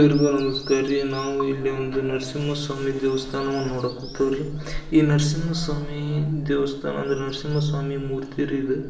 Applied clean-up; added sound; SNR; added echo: none; Bird vocalization, bird call, bird song; 14 dB; reverberation time 0.8 s.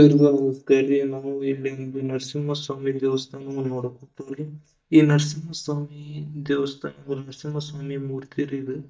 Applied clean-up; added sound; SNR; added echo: neural mask model DeepFilterNet 3.